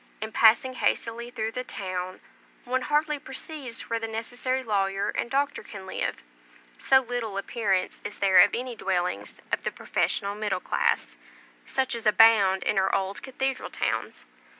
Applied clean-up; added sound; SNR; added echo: none; none; none; none.